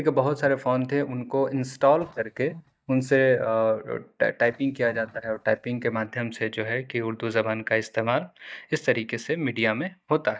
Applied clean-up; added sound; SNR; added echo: neural mask model DeepFilterNet 3.